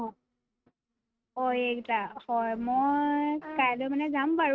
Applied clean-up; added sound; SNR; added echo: neural mask model RNNoise.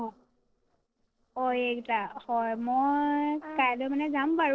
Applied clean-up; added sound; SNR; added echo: neural separator model SepFormer DNS4.